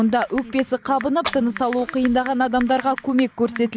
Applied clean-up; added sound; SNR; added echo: none; Fire + Typing; 14 dB; none.